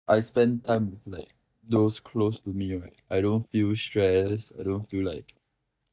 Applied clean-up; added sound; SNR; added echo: neural mask model DeepFilterNet 3.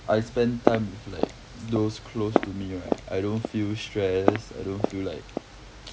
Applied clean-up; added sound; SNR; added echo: none; Walk, footsteps; 2 dB; none.